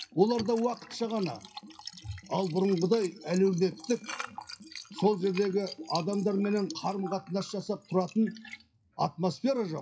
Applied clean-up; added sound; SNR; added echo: classical method WPE with log-MMSE.